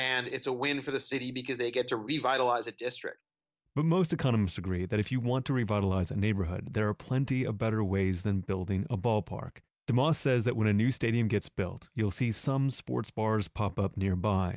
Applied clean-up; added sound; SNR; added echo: none; none; none; none.